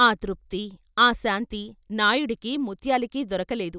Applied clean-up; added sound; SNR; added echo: none; none; none; none.